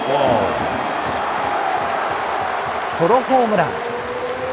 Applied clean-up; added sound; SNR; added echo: none; none; none; none.